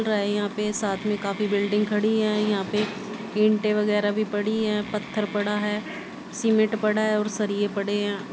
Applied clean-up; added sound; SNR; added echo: none; Wood; 19 dB; none.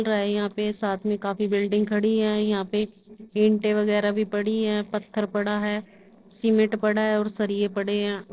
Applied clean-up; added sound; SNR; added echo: neural separator model SepFormer DNS4.